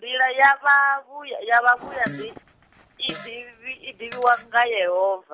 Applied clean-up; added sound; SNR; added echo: none; Fart; 18 dB; none.